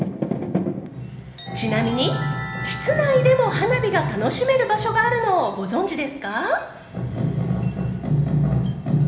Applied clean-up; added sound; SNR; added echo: none; none; none; reverberation time 1.1 s.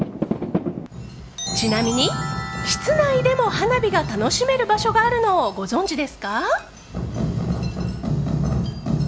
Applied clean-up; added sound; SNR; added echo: none; none; none; none.